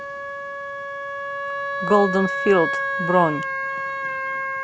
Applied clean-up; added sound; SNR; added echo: none; Wind instrument, woodwind instrument; 3 dB; none.